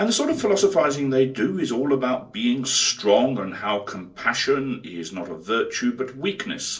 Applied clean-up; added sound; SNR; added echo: neural separator model SepFormer DNS4.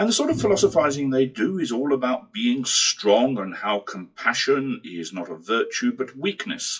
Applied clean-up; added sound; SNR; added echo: classical method WPE with log-MMSE.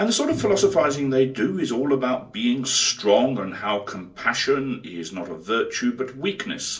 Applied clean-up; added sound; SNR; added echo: none; Organ; 14 dB; reverberation time 0.3 s.